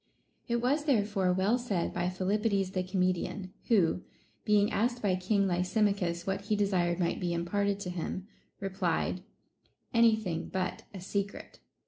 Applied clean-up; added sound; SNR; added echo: none; none; none; none.